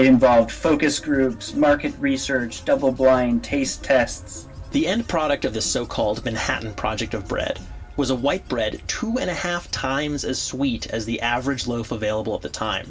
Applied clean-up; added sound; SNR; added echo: none; Wind / Bird / Insect; 19 dB; reverberation time 0.1 s.